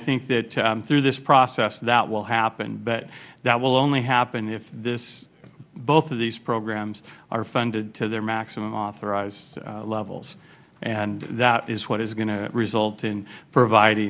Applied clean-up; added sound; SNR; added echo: none; none; none; none.